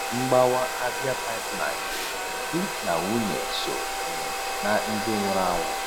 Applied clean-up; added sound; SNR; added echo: none; Domestic sounds, home sounds; 1 dB; none.